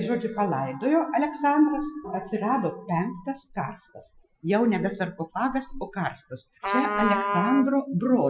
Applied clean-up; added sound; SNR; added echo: classical method Wiener filter.